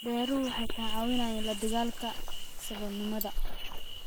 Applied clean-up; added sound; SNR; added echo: neural mask model Resemble Enhance denoiser.